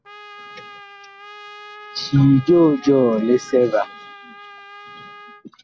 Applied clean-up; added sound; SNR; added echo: none; Trumpet; 20 dB; none.